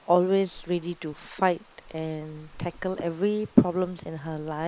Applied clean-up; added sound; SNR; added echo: neural mask model Resemble Enhance denoiser.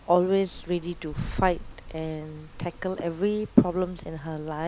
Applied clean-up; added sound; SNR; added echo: none; Car passing by; 14 dB; none.